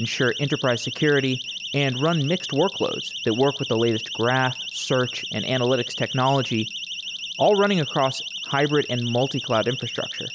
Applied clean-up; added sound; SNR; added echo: none; Siren; 9 dB; none.